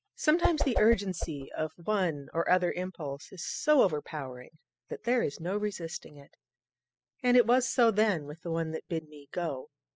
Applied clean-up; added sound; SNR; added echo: classical method spectral subtraction.